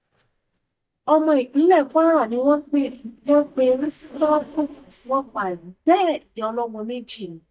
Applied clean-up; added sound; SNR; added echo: neural mask model DeepFilterNet 3.